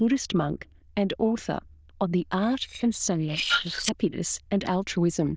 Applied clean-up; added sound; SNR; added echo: neural diffusion model UNIVERSE++.